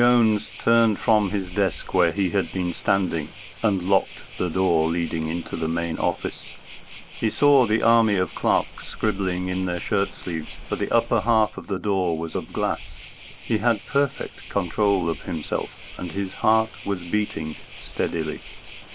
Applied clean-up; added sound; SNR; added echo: none; Waves, surf; 15 dB; none.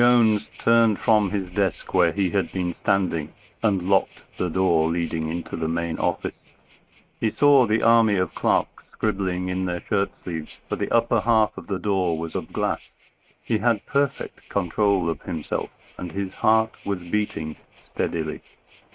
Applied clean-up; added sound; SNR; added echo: neural mask model RNNoise.